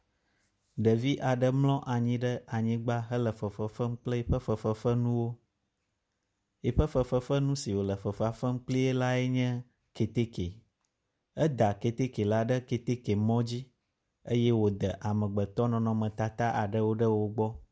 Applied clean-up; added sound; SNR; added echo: none; none; none; none.